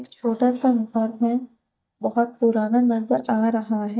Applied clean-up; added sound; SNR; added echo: neural mask model DeepFilterNet 3.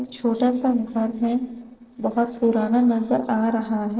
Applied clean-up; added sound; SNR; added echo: neural separator model SepFormer DNS4.